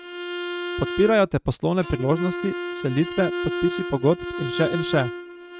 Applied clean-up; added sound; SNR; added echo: neural mask model RNNoise.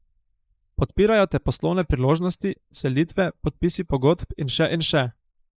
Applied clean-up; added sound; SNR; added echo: neural mask model Resemble Enhance denoiser.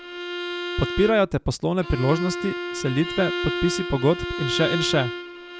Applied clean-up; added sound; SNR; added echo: none; Bowed string instrument; 5 dB; none.